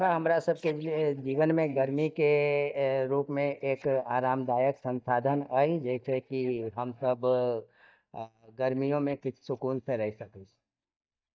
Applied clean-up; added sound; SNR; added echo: neural mask model DeepFilterNet 3.